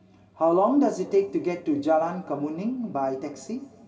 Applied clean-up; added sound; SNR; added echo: none; none; none; reverberation time 2.6 s.